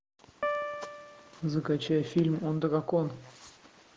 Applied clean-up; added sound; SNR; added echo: none; Piano; 6 dB; none.